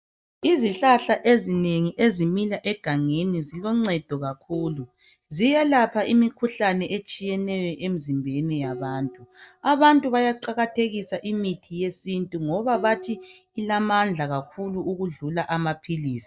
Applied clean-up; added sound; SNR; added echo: neural mask model DeepFilterNet 3.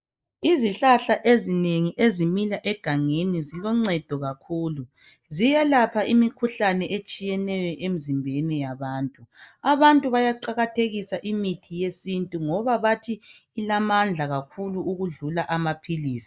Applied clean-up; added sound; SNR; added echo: neural mask model Resemble Enhance denoiser.